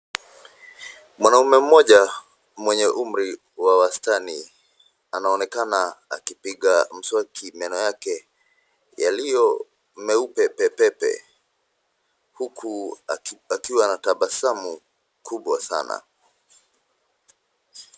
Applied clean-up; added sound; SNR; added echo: none; none; none; none.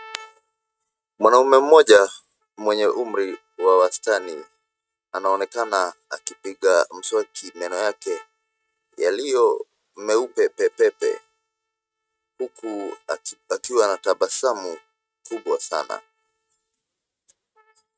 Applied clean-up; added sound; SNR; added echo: neural mask model RNNoise.